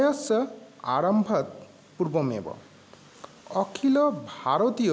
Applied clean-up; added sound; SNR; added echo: none; none; none; none.